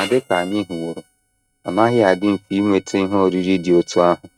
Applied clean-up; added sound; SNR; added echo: neural mask model RNNoise.